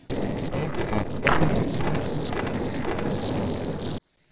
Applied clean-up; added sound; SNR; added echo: neural separator model SepFormer DNS4.